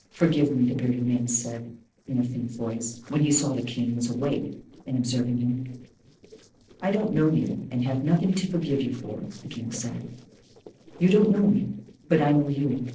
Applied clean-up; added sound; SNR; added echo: neural separator model SepFormer DNS4.